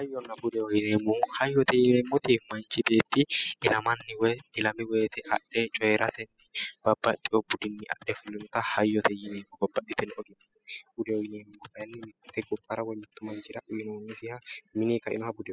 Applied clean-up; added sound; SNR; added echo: classical method spectral subtraction.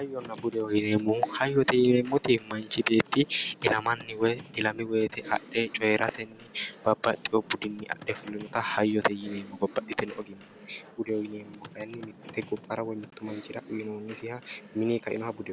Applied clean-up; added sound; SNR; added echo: none; Computer keyboard; 18 dB; none.